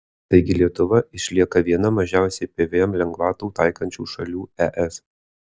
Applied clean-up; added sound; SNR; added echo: none; none; none; none.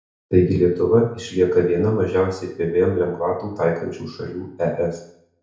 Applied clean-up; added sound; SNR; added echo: none; none; none; reverberation time 0.6 s.